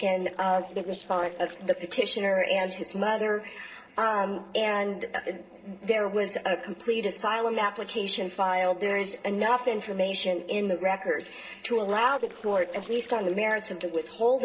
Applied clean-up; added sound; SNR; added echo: neural separator model SepFormer DNS4.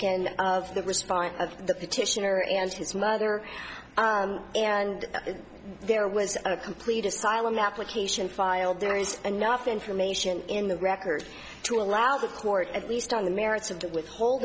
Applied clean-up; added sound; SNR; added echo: none; none; none; none.